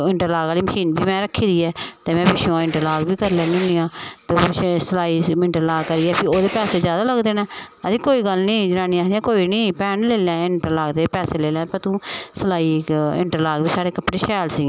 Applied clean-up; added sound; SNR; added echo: none; Writing; 11 dB; none.